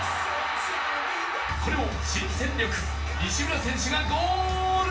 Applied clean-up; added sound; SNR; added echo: none; none; none; reverberation time 0.3 s.